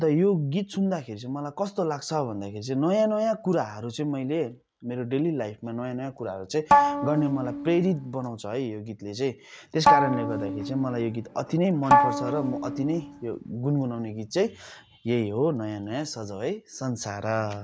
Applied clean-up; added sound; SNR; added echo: none; Bowed string instrument; -2 dB; none.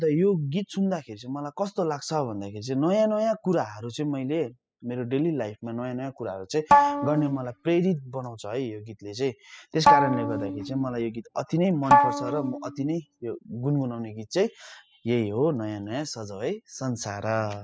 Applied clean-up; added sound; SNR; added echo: classical method spectral subtraction.